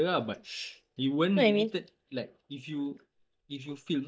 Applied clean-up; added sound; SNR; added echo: neural mask model DeepFilterNet 3.